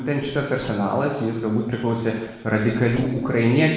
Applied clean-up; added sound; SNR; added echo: neural separator model SepFormer DNS4.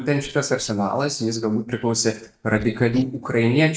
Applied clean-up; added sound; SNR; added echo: neural mask model DeepFilterNet 3.